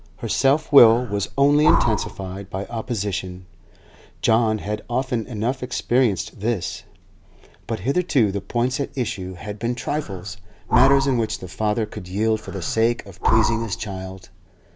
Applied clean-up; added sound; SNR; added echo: none; Breathing; 3 dB; none.